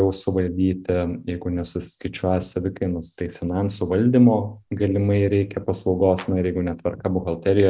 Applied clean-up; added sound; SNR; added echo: none; Clapping; 20 dB; none.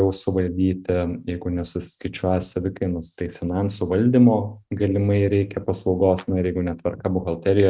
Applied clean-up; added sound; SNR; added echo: neural mask model RNNoise.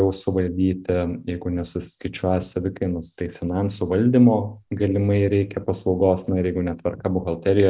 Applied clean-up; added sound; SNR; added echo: none; none; none; none.